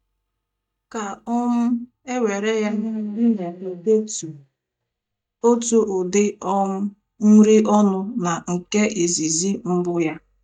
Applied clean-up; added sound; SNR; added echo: neural mask model DeepFilterNet 3.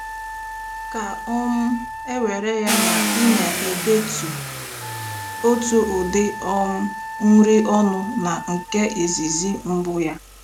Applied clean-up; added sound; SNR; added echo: none; Car + Wind instrument, woodwind instrument; 7 dB; none.